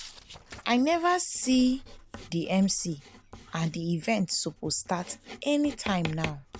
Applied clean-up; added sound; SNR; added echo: none; Writing; 16 dB; none.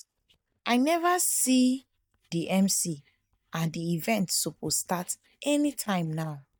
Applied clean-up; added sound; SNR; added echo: neural mask model DeepFilterNet 3.